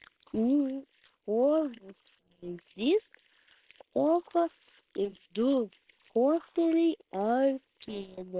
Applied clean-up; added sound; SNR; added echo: neural separator model SepFormer WHAM!.